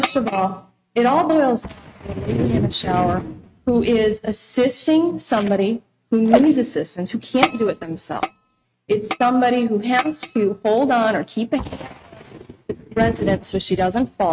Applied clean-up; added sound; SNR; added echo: neural mask model RNNoise.